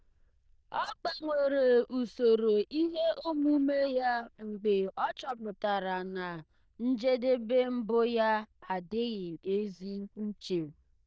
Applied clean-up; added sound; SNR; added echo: neural diffusion model UNIVERSE++.